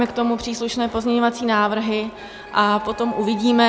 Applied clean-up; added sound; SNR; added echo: none; Printer; 15 dB; none.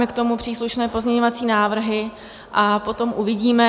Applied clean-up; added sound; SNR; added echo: none; none; none; none.